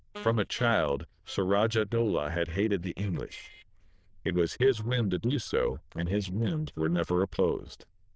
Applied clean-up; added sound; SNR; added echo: neural diffusion model UNIVERSE++.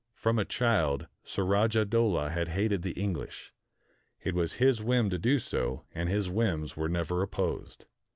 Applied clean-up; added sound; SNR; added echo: none; none; none; none.